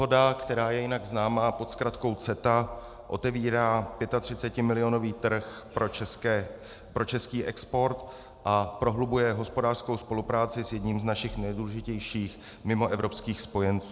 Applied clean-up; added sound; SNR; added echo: none; none; none; none.